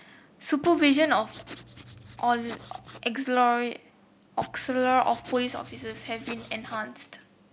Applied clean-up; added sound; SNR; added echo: none; Writing; 16 dB; none.